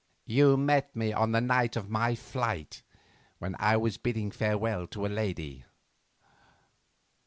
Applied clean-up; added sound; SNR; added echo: none; none; none; none.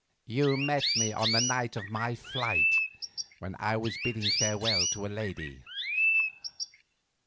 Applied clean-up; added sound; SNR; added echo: none; Chirp, tweet; -2 dB; none.